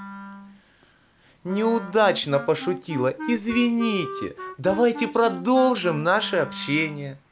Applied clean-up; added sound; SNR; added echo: none; Wind instrument, woodwind instrument; 13 dB; none.